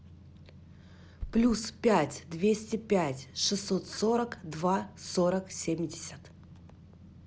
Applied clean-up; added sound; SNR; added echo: none; Run; 8 dB; none.